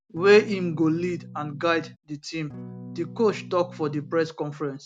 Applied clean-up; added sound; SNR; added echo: none; Electric guitar / Strum; 15 dB; none.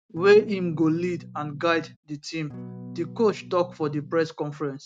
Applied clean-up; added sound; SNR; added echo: neural mask model RNNoise.